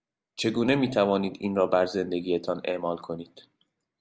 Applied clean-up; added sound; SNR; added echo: none; none; none; none.